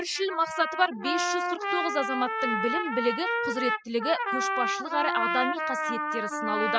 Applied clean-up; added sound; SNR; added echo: classical method spectral subtraction.